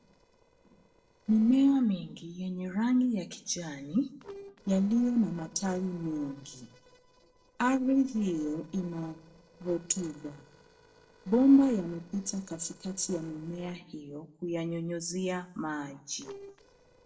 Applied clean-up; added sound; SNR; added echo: neural separator model SepFormer DNS4.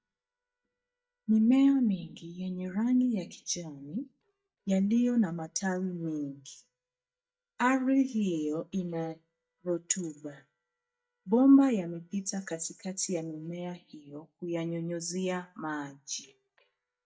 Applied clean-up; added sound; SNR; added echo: neural mask model DeepFilterNet 3.